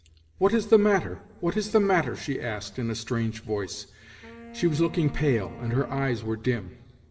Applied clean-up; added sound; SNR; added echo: none; Wind instrument, woodwind instrument; 19 dB; reverberation time 1.3 s.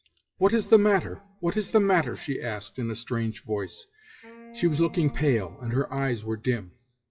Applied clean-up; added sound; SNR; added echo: classical method WPE with log-MMSE.